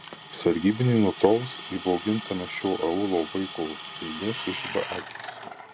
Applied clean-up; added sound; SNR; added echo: none; Drill; 9 dB; none.